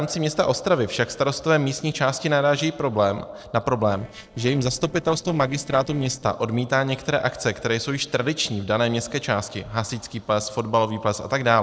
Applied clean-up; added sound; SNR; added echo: neural separator model SepFormer DNS4.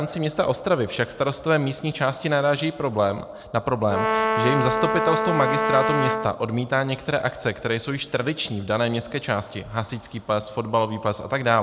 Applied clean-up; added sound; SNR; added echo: none; Brass instrument; -1 dB; none.